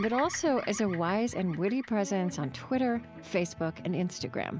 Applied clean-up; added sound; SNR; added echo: none; Bird vocalization, bird call, bird song; 17 dB; none.